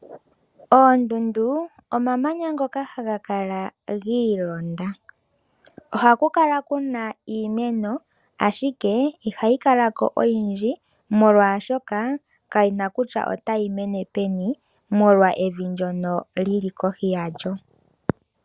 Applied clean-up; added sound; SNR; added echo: none; none; none; none.